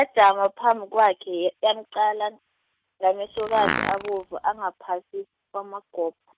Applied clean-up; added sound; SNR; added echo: neural mask model RNNoise.